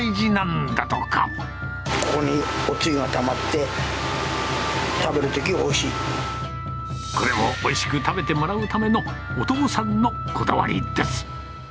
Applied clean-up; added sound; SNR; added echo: none; none; none; none.